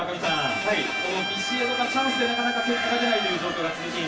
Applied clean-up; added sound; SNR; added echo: none; Bowed string instrument; 3 dB; reverberation time 0.3 s.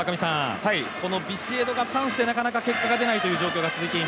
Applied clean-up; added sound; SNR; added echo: none; none; none; none.